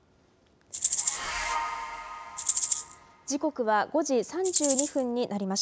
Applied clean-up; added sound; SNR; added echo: none; Rattle (instrument); -1 dB; none.